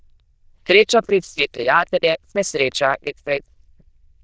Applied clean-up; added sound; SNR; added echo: neural diffusion model UNIVERSE++.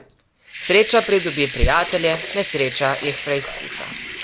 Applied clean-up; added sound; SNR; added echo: none; Sink (filling or washing) / Water tap, faucet / Liquid; 7 dB; none.